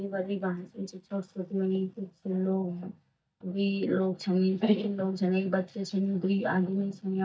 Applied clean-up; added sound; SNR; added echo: neural mask model DeepFilterNet 3.